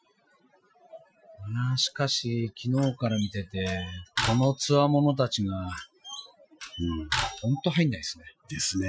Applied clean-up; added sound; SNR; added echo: classical method Wiener filter.